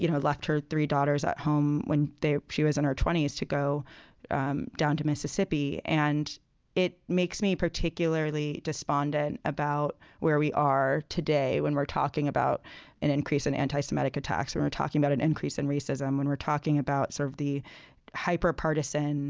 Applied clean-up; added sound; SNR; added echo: none; none; none; none.